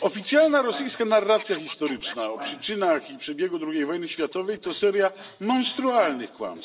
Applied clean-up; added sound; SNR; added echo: none; Scratching (performance technique); 18 dB; reverberation time 0.4 s.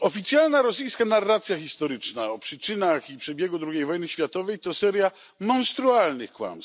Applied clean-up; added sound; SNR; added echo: none; none; none; none.